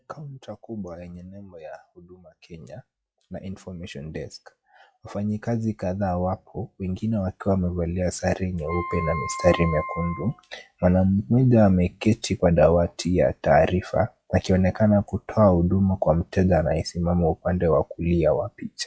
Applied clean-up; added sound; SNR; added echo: classical method log-MMSE.